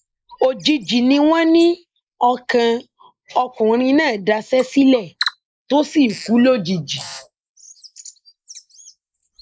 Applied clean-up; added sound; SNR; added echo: neural mask model Resemble Enhance denoiser.